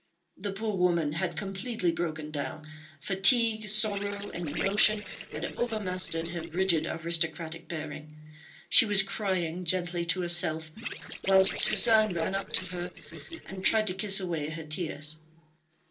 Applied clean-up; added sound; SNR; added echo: neural separator model SepFormer DNS4.